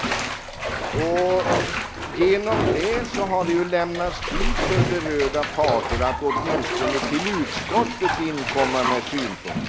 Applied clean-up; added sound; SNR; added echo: none; Bathtub (filling or washing); 1 dB; none.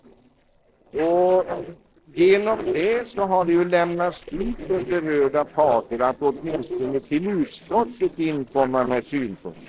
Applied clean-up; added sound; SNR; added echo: neural separator model SepFormer DNS4.